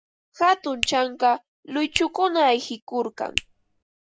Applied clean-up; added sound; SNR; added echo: none; Finger snapping; 10 dB; none.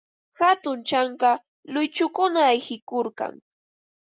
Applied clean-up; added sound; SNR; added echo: none; none; none; none.